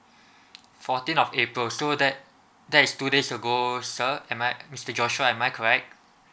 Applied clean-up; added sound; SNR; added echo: none; none; none; none.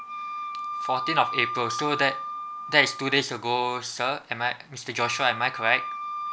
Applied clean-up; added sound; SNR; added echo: none; Wind instrument, woodwind instrument; 7 dB; none.